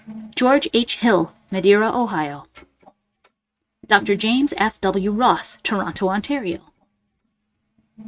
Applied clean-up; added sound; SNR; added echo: neural mask model RNNoise.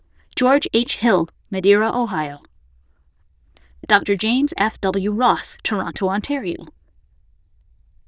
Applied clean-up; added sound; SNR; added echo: neural diffusion model UNIVERSE++.